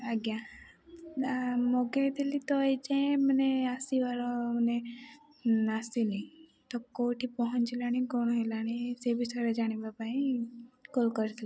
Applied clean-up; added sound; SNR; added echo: none; none; none; none.